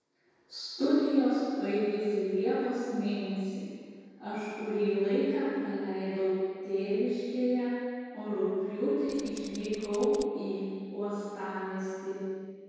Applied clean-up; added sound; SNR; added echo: none; Tools; 17 dB; reverberation time 2.2 s.